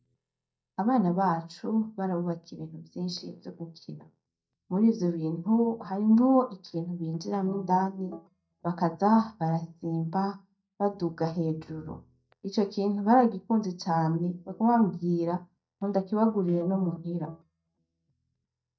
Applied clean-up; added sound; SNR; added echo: neural mask model DeepFilterNet 3.